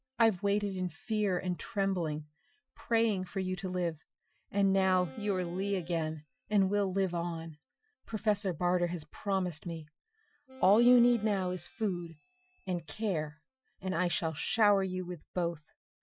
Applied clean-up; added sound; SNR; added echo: classical method Wiener filter.